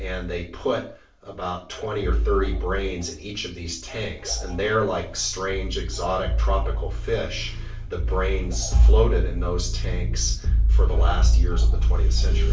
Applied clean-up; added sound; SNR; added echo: none; none; none; reverberation time 0.4 s.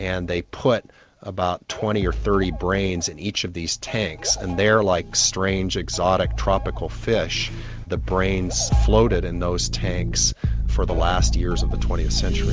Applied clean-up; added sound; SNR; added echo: none; none; none; none.